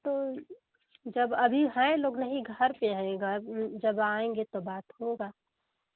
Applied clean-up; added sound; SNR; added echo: none; none; none; none.